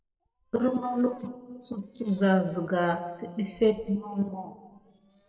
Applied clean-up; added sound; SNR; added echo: neural separator model SepFormer DNS4.